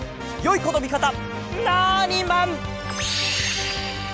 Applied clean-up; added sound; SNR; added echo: none; none; none; none.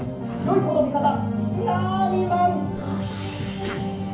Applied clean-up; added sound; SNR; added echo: none; Cough; 17 dB; reverberation time 0.9 s.